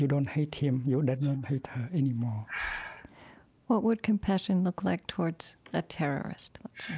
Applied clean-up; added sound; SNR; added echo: neural mask model Resemble Enhance denoiser.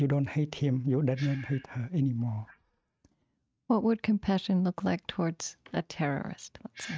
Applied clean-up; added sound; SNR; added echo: neural mask model RNNoise.